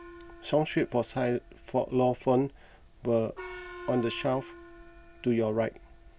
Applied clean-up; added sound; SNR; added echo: none; Gong; 18 dB; none.